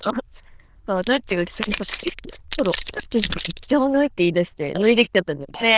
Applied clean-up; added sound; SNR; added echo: neural diffusion model UNIVERSE++.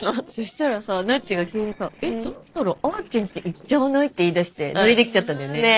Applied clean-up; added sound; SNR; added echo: neural separator model SepFormer DNS4.